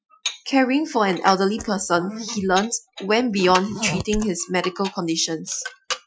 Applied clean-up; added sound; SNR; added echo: classical method Wiener filter.